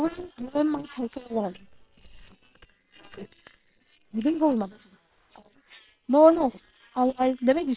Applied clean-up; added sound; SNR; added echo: neural separator model SepFormer WHAM!.